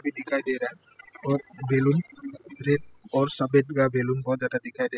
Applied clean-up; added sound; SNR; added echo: classical method spectral subtraction.